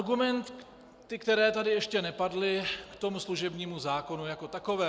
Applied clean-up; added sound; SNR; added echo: none; none; none; none.